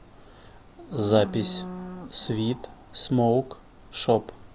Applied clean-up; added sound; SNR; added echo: none; Livestock, farm animals, working animals; 19 dB; none.